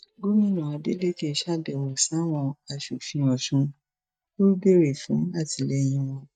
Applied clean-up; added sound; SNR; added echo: neural mask model DeepFilterNet 3.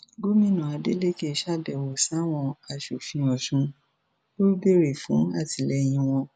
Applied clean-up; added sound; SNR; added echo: none; none; none; none.